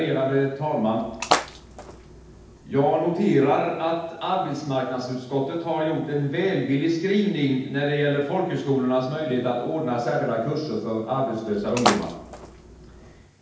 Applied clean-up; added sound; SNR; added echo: none; Splash, splatter; 5 dB; reverberation time 0.8 s.